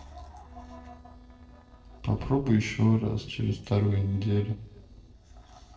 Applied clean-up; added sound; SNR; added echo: neural separator model SepFormer DNS4.